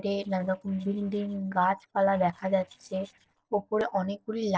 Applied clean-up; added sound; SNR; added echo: neural separator model SepFormer DNS4.